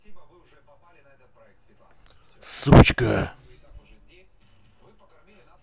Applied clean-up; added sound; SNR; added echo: none; none; none; none.